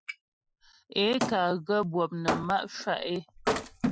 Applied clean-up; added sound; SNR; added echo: classical method Wiener filter.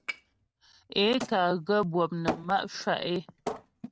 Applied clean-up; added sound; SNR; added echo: neural mask model RNNoise.